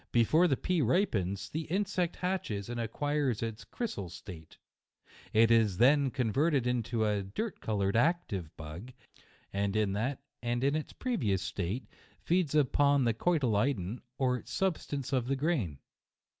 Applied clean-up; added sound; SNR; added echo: none; none; none; none.